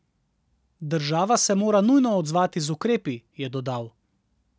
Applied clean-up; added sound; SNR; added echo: none; none; none; none.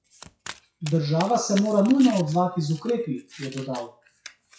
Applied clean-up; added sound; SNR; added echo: classical method WPE with log-MMSE.